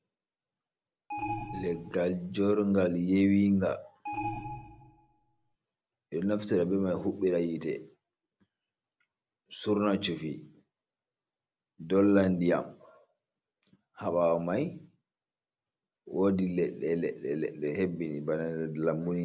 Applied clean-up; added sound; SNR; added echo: none; Alarm; 8 dB; none.